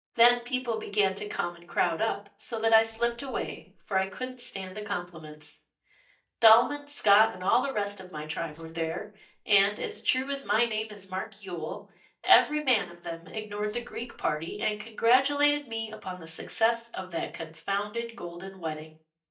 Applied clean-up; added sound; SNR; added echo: neural mask model DeepFilterNet 3.